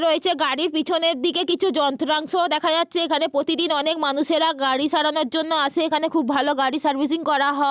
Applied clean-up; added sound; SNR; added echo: none; none; none; none.